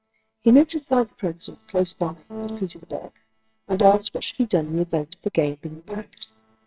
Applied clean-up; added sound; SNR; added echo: neural separator model SepFormer WHAMR!.